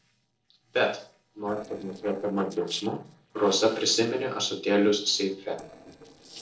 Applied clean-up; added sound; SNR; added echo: neural separator model SepFormer DNS4.